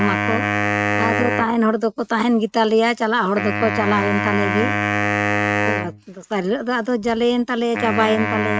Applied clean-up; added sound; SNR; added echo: neural mask model RNNoise.